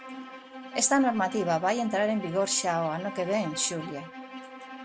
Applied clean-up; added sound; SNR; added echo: none; Bowed string instrument; 13 dB; none.